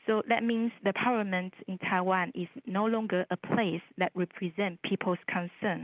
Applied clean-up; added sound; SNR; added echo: none; none; none; none.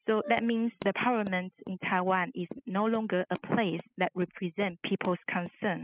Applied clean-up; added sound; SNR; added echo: classical method spectral subtraction.